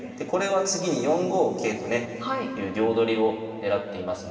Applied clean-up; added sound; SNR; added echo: none; none; none; reverberation time 2.5 s.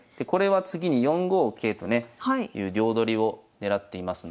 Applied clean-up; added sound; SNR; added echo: none; none; none; none.